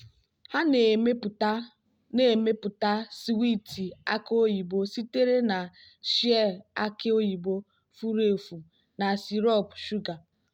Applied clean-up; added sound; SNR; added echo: none; none; none; none.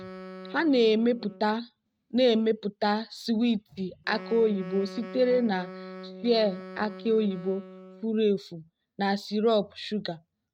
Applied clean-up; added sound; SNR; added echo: neural mask model RNNoise.